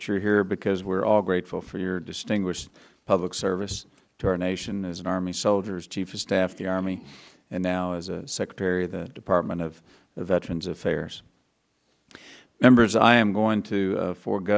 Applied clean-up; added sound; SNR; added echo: none; none; none; none.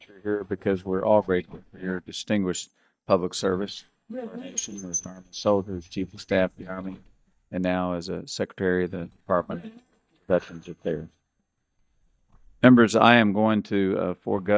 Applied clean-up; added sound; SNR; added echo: neural mask model DeepFilterNet 3.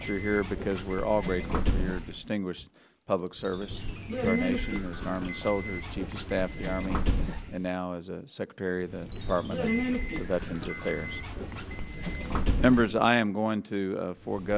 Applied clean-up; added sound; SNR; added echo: none; Subway, metro, underground + Chime; -5 dB; none.